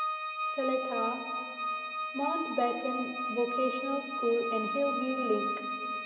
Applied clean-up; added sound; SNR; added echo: none; Organ; 1 dB; reverberation time 2.5 s.